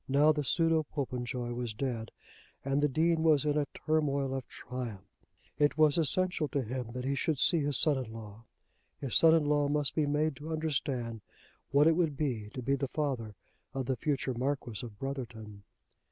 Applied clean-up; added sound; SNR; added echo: none; none; none; none.